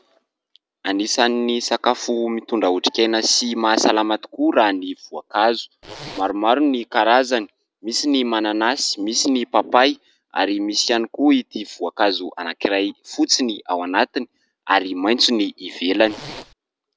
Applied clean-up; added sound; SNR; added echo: none; Zipper (clothing); 15 dB; none.